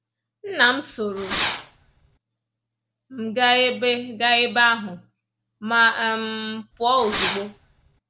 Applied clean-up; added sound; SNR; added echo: none; Fireworks; 1 dB; none.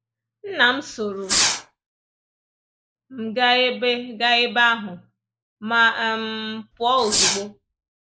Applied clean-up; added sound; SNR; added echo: neural mask model Resemble Enhance denoiser.